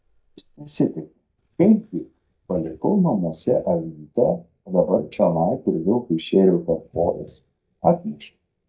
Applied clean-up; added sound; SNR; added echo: neural mask model DeepFilterNet 3.